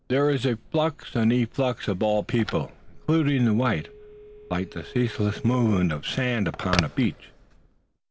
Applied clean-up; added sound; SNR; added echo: none; Telephone; 15 dB; none.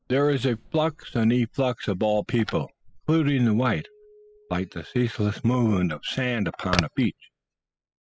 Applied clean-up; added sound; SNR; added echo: classical method spectral subtraction.